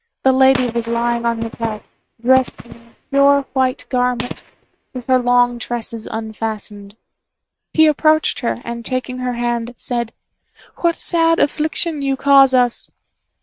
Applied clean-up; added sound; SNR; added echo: neural mask model RNNoise.